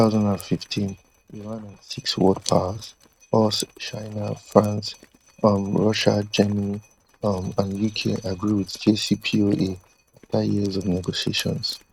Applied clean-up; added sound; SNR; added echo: neural mask model RNNoise.